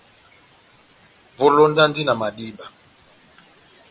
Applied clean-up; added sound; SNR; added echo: none; none; none; none.